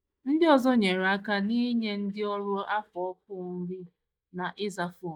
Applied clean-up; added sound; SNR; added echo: neural mask model DeepFilterNet 3.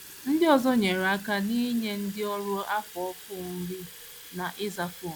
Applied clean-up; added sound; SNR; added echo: none; Fill (with liquid) / Water tap, faucet; 17 dB; none.